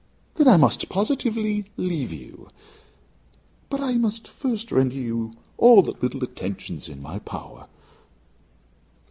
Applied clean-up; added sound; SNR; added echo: none; none; none; none.